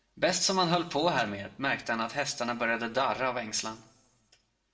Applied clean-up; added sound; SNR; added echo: none; none; none; reverberation time 0.5 s.